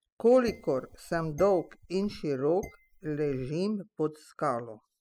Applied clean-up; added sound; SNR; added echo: classical method spectral subtraction.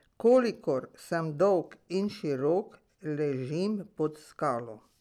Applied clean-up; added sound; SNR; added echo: none; none; none; none.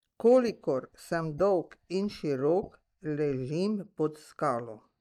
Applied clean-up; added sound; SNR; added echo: neural mask model DeepFilterNet 3.